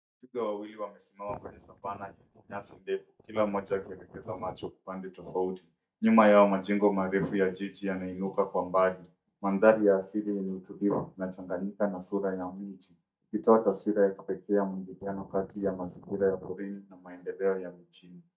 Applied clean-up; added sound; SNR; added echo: neural mask model DeepFilterNet 3.